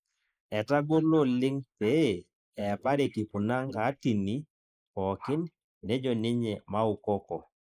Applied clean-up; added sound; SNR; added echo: neural mask model Resemble Enhance denoiser.